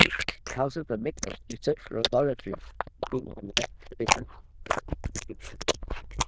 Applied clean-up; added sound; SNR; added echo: neural diffusion model UNIVERSE++.